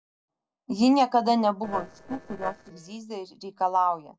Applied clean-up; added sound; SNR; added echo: neural separator model SepFormer DNS4.